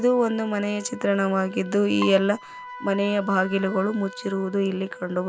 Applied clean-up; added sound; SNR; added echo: none; Bowed string instrument + Wind instrument, woodwind instrument; 16 dB; none.